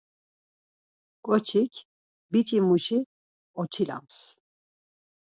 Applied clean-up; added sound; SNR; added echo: none; none; none; none.